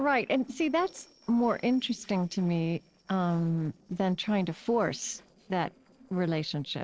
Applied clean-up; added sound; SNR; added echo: neural separator model SepFormer DNS4.